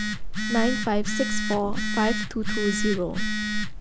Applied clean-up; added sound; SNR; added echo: none; Telephone; -2 dB; none.